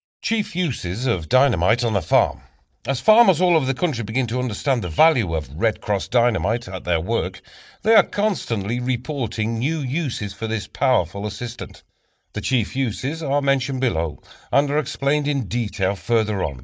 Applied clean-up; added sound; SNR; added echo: neural mask model DeepFilterNet 3.